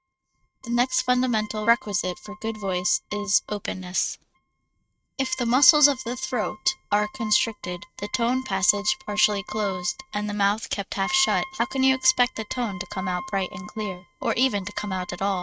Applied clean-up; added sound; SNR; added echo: neural mask model RNNoise.